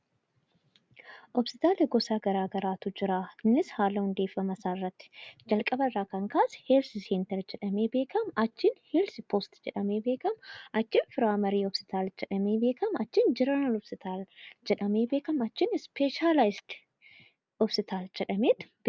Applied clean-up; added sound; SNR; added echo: none; none; none; none.